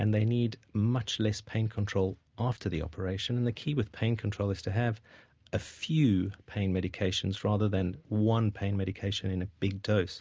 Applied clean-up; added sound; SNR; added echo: none; none; none; none.